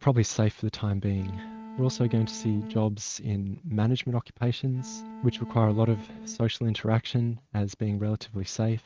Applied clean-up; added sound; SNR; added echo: neural mask model RNNoise.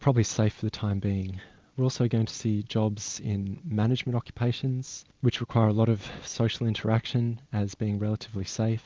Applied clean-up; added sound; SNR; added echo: none; none; none; none.